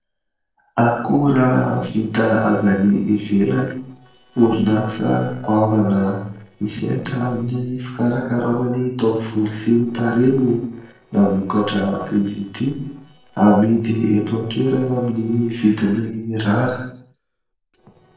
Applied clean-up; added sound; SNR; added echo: neural separator model SepFormer DNS4.